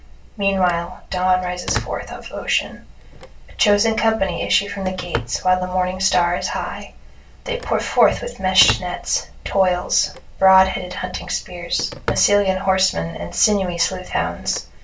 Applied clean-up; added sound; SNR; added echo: none; Telephone; 13 dB; reverberation time 0.2 s.